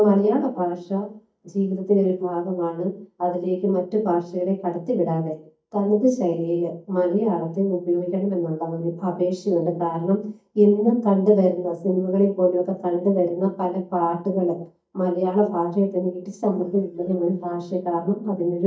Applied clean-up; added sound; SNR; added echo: neural mask model DeepFilterNet 3.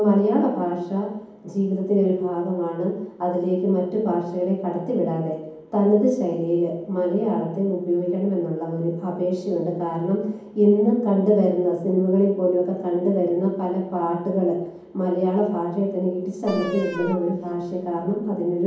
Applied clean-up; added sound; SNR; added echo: none; Wind instrument, woodwind instrument; 12 dB; reverberation time 1.2 s.